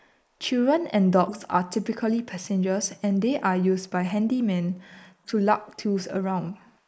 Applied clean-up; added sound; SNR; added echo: neural mask model Resemble Enhance denoiser.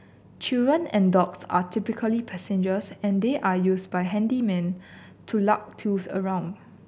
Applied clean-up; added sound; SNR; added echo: none; none; none; none.